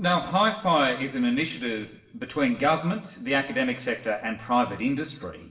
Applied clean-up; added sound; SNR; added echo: neural separator model SepFormer DNS4.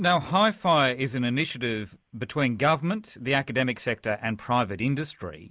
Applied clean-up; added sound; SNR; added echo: none; none; none; none.